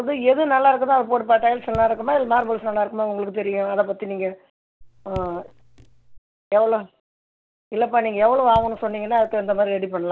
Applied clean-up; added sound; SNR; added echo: none; Raindrop / Drip; 18 dB; none.